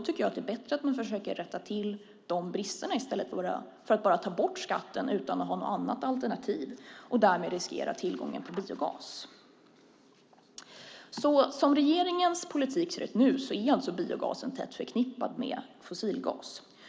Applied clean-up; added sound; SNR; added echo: none; none; none; none.